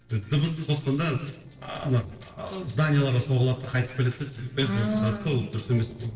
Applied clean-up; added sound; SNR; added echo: neural separator model SepFormer DNS4.